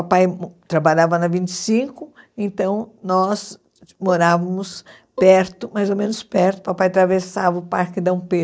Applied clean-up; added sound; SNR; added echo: neural mask model DeepFilterNet 3.